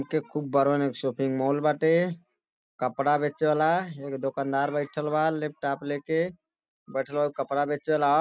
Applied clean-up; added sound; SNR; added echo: none; none; none; none.